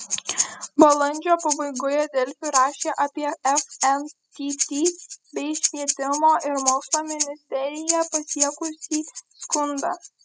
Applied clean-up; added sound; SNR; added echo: classical method spectral subtraction.